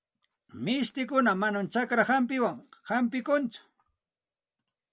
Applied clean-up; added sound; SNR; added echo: none; none; none; none.